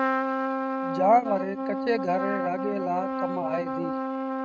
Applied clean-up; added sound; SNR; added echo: neural mask model RNNoise.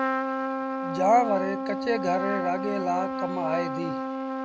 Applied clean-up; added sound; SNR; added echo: none; Trumpet; 2 dB; none.